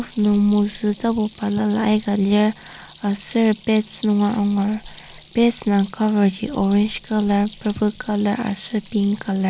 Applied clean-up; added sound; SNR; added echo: none; Stream; 12 dB; none.